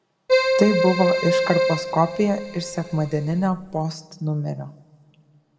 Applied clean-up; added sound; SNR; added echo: none; Keyboard (musical); 0 dB; reverberation time 1.7 s.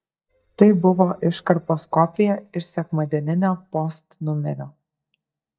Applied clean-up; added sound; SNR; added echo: neural mask model DeepFilterNet 3.